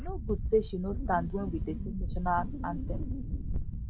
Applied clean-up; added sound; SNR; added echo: none; Wind; 0 dB; none.